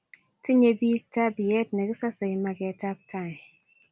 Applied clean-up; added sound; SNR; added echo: none; none; none; none.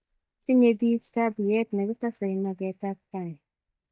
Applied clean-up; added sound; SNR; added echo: neural mask model DeepFilterNet 3.